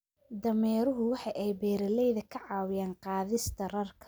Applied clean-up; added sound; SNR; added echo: none; none; none; none.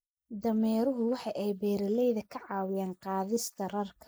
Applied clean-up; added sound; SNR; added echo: neural mask model Resemble Enhance denoiser.